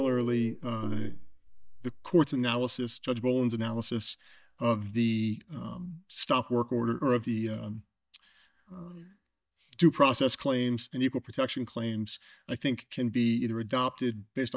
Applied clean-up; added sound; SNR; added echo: neural mask model DeepFilterNet 3.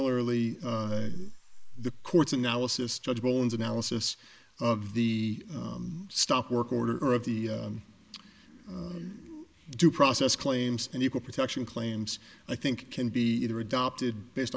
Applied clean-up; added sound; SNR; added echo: neural mask model Resemble Enhance denoiser.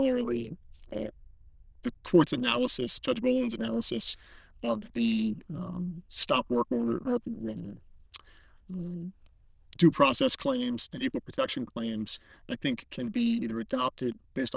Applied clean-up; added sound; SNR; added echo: neural diffusion model UNIVERSE++.